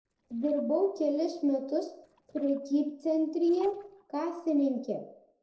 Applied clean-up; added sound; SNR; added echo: neural separator model SepFormer DNS4.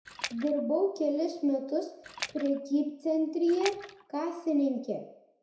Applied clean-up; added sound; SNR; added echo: none; Splash, splatter; 11 dB; reverberation time 0.6 s.